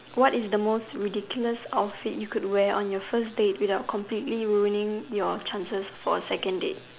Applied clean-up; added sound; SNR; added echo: none; none; none; none.